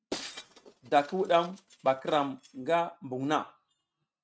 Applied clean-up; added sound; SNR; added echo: neural mask model RNNoise.